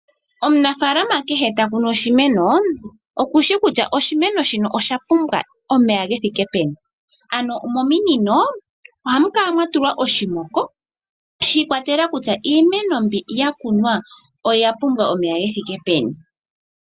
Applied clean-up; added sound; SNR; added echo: none; none; none; none.